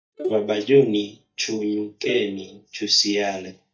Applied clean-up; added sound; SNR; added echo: neural mask model DeepFilterNet 3.